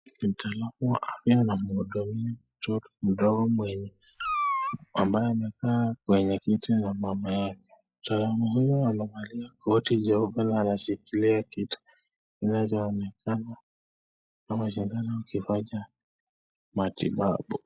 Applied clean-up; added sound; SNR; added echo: classical method log-MMSE.